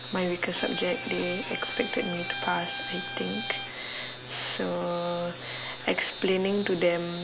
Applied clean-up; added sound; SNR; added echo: none; Bowed string instrument; 7 dB; none.